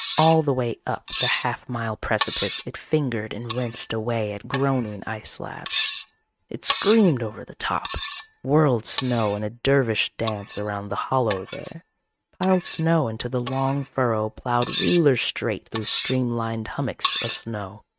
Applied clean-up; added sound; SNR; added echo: neural mask model RNNoise.